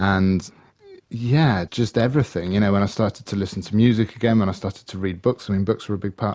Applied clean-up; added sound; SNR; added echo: none; none; none; none.